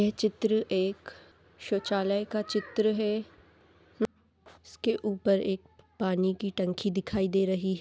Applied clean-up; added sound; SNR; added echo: none; none; none; none.